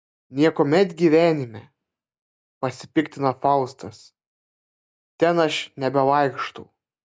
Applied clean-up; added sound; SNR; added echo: none; none; none; none.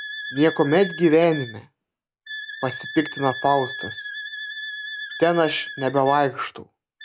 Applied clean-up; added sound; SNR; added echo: none; Wind instrument, woodwind instrument; 11 dB; none.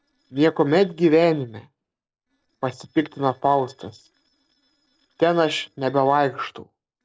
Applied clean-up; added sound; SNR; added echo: neural separator model SepFormer DNS4.